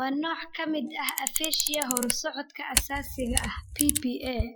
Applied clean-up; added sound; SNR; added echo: classical method Wiener filter.